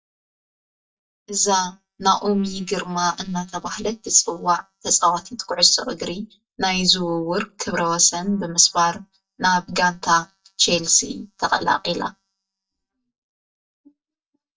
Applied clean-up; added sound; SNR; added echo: neural mask model DeepFilterNet 3.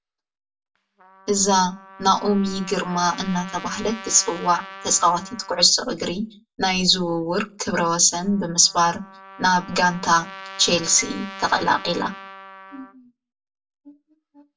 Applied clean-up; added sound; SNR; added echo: none; Trumpet; 18 dB; reverberation time 0.1 s.